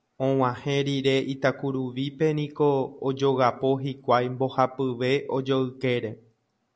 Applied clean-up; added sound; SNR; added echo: none; none; none; none.